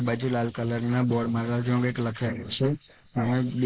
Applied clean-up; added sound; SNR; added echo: neural mask model Resemble Enhance denoiser.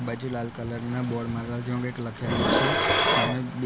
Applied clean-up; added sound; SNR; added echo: none; Dishes, pots, and pans; -2 dB; none.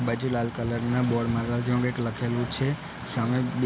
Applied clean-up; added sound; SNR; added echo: none; none; none; none.